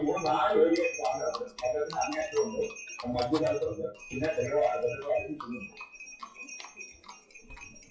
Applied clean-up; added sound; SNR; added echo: classical method WPE with log-MMSE.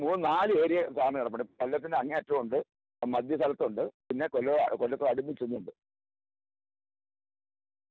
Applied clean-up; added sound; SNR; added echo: none; none; none; none.